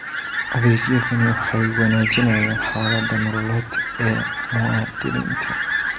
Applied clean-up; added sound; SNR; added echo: none; Fowl + Bird; 3 dB; none.